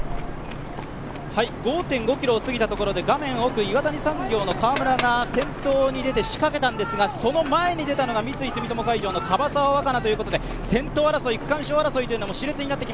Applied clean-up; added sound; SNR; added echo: none; Engine starting / Car; 13 dB; none.